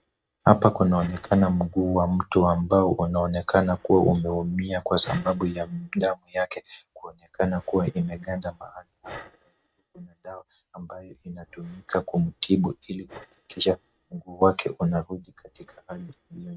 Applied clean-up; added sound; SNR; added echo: neural mask model RNNoise.